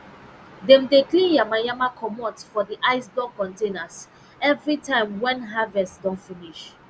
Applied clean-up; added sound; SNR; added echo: none; none; none; none.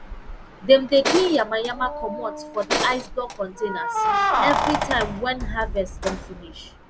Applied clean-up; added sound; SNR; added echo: none; Keys jangling + Tools; 2 dB; none.